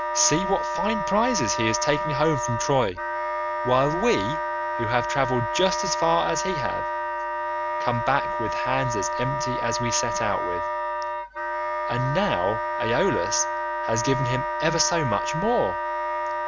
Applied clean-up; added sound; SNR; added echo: none; Wind instrument, woodwind instrument; 1 dB; none.